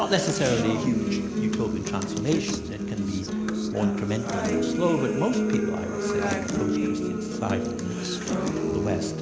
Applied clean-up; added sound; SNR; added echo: none; Acoustic guitar; -2 dB; none.